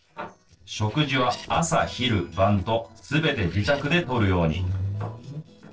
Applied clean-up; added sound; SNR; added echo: neural separator model SepFormer DNS4.